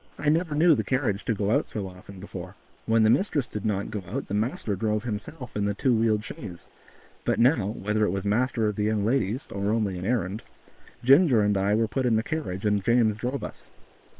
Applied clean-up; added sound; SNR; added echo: neural separator model SepFormer WHAM!.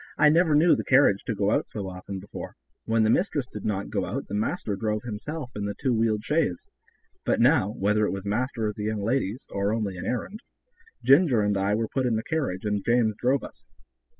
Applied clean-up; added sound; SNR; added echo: classical method spectral subtraction.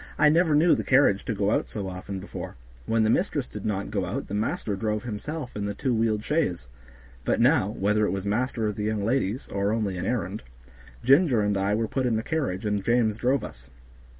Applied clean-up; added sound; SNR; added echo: none; none; none; none.